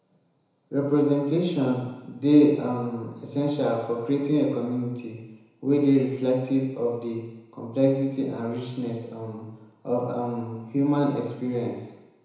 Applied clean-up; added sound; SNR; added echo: none; none; none; reverberation time 1.0 s.